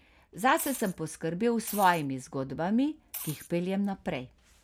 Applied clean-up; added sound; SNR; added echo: none; Liquid; 13 dB; none.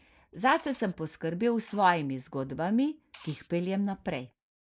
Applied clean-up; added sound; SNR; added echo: neural mask model Resemble Enhance denoiser.